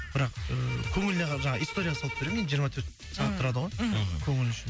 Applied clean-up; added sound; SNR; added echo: none; Bowed string instrument; 11 dB; none.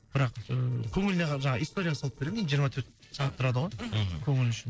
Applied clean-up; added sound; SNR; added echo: neural separator model SepFormer DNS4.